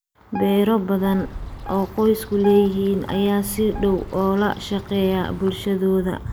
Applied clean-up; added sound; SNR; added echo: none; Bird vocalization, bird call, bird song + Guitar; 14 dB; none.